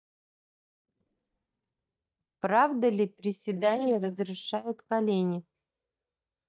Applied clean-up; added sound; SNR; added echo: neural mask model DeepFilterNet 3.